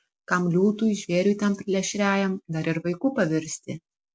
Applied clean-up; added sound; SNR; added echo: none; none; none; none.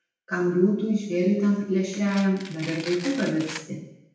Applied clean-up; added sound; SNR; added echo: none; Domestic sounds, home sounds; 14 dB; reverberation time 0.8 s.